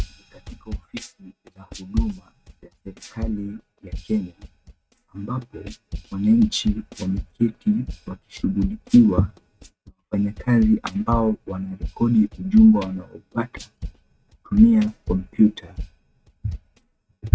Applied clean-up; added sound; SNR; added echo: neural mask model RNNoise.